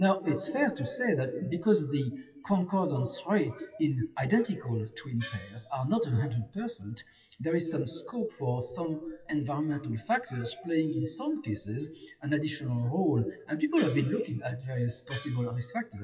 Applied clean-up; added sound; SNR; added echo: classical method WPE with log-MMSE.